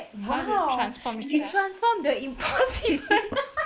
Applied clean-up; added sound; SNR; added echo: neural mask model Resemble Enhance denoiser.